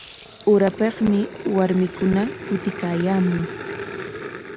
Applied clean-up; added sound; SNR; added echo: none; Growling; 11 dB; none.